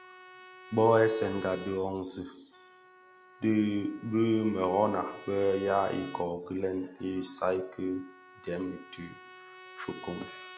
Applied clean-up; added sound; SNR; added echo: none; Trumpet; 19 dB; none.